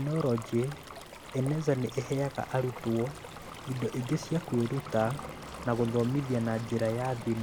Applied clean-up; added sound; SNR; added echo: none; Bicycle + Stream; 12 dB; none.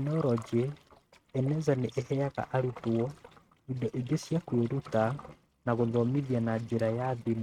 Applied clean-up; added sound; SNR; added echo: neural mask model RNNoise.